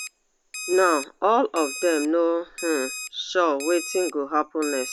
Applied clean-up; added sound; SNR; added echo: none; Alarm; 12 dB; none.